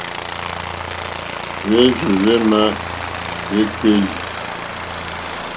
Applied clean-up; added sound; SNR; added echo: none; Aircraft; 6 dB; none.